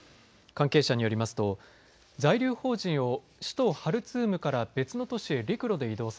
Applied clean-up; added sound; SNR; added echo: none; none; none; none.